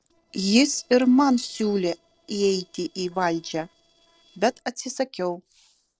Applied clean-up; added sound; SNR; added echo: neural separator model SepFormer DNS4.